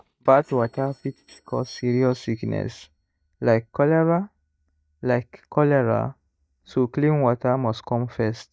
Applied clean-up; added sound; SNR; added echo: neural mask model DeepFilterNet 3.